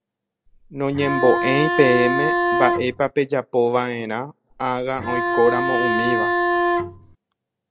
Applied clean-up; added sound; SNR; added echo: none; Bowed string instrument; 0 dB; none.